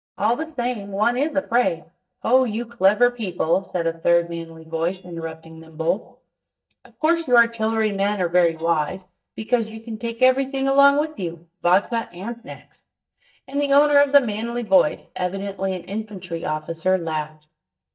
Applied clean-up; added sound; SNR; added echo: neural mask model DeepFilterNet 3.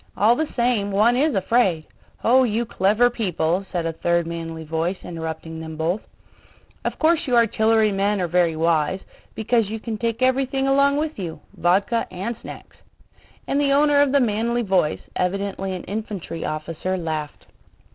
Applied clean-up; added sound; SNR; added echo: none; none; none; none.